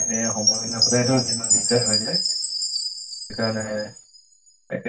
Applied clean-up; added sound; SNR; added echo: none; Chime; -3 dB; reverberation time 0.2 s.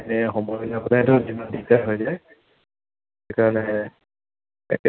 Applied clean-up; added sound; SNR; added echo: none; none; none; none.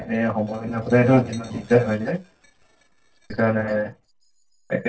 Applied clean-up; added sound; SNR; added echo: neural separator model SepFormer DNS4.